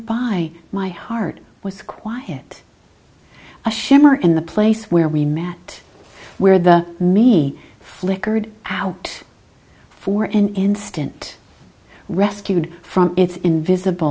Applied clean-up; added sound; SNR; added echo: none; none; none; none.